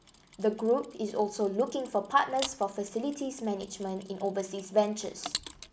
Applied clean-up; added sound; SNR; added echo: none; Mechanisms; 15 dB; none.